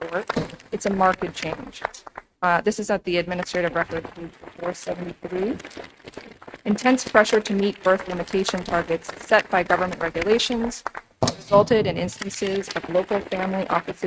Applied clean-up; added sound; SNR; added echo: neural mask model RNNoise.